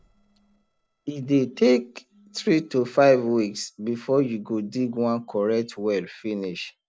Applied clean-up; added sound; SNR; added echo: neural separator model SepFormer DNS4.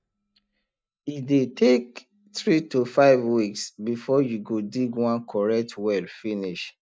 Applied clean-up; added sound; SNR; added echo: neural mask model DeepFilterNet 3.